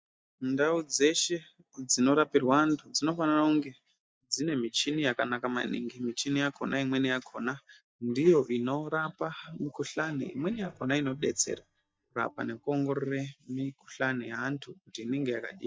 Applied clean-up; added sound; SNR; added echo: neural mask model DeepFilterNet 3.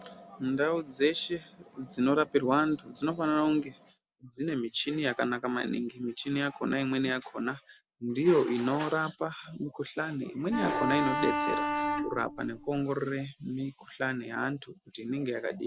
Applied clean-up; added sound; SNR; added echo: none; Bowed string instrument; 1 dB; none.